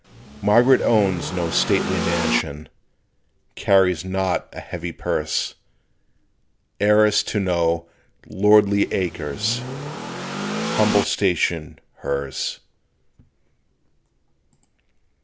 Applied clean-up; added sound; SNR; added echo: none; Accelerating, revving, vroom / Car; 5 dB; none.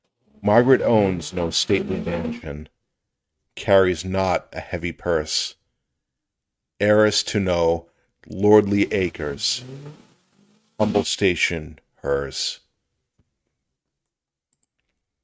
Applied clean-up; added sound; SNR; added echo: neural mask model RNNoise.